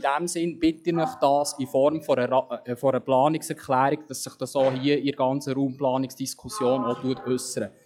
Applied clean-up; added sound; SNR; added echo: classical method log-MMSE.